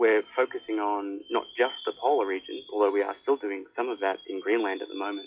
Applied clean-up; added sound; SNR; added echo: classical method WPE with log-MMSE.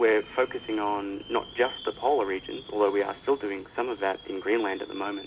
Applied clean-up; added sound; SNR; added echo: none; Subway, metro, underground; 18 dB; reverberation time 0.3 s.